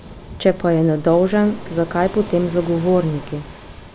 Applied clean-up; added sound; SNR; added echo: none; Waves, surf; 16 dB; none.